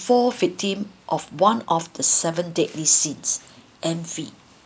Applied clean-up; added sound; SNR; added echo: none; none; none; none.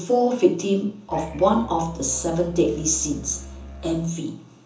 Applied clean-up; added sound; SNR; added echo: none; Musical instrument; 15 dB; reverberation time 0.7 s.